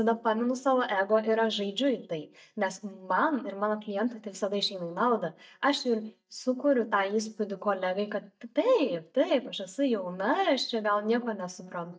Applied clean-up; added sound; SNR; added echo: neural mask model DeepFilterNet 3.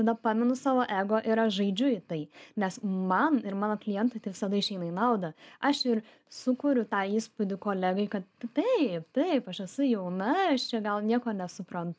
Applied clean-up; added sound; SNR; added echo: none; none; none; none.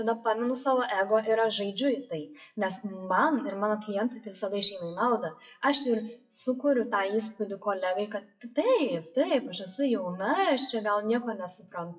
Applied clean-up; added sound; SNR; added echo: classical method WPE with log-MMSE.